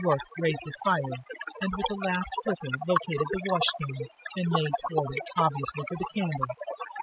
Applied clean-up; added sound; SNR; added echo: classical method spectral subtraction.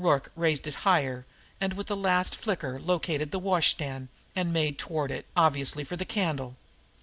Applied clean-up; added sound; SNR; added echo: none; none; none; none.